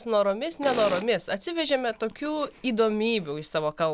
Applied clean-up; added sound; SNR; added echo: none; Tools; 13 dB; none.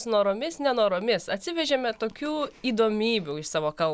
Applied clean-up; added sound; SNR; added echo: none; none; none; none.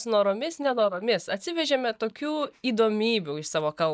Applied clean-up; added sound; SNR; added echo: neural mask model DeepFilterNet 3.